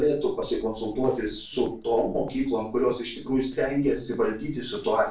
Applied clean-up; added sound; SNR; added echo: neural separator model SepFormer DNS4.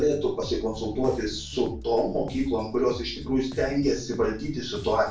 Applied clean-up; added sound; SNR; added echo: none; Bass guitar; 14 dB; reverberation time 0.3 s.